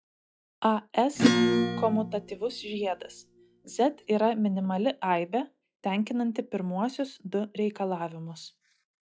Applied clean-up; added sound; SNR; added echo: classical method log-MMSE.